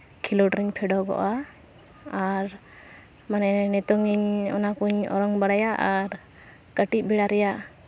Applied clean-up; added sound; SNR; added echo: none; none; none; none.